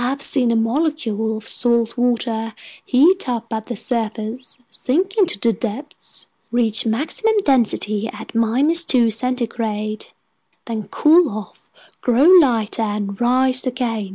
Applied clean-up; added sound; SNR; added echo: none; none; none; none.